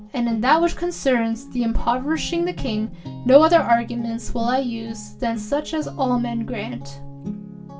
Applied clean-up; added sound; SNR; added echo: none; Guitar; 14 dB; reverberation time 0.2 s.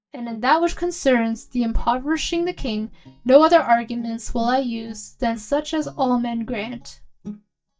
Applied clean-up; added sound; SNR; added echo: neural mask model DeepFilterNet 3.